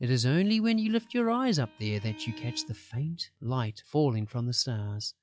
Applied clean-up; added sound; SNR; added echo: classical method log-MMSE.